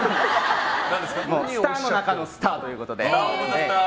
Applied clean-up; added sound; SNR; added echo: none; none; none; none.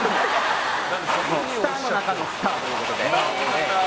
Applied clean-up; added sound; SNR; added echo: none; Domestic sounds, home sounds; 3 dB; none.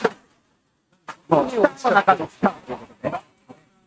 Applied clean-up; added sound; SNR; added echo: neural mask model RNNoise.